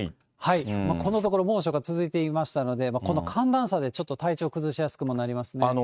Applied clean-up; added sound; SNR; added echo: neural mask model RNNoise.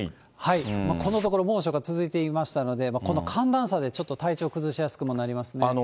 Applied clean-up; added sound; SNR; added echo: none; Scratching (performance technique); 16 dB; none.